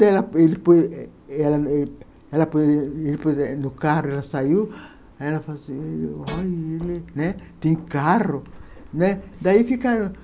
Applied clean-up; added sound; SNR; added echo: none; Guitar; 15 dB; none.